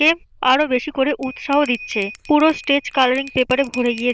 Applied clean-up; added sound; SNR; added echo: neural diffusion model UNIVERSE++.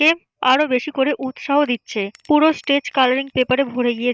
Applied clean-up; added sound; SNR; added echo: neural mask model DeepFilterNet 3.